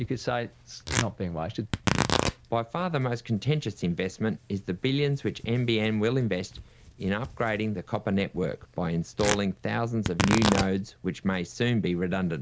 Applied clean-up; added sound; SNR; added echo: none; Tearing; 6 dB; none.